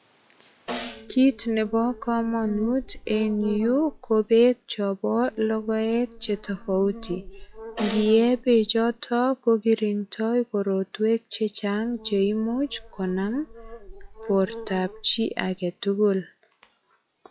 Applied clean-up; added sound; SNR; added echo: classical method log-MMSE.